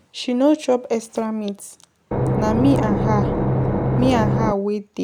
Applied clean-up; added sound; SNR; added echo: none; Engine / Boat, Water vehicle; -3 dB; none.